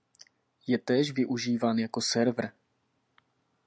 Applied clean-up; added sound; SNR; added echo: none; none; none; none.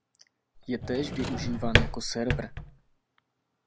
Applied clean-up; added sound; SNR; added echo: none; Drawer open or close; -5 dB; none.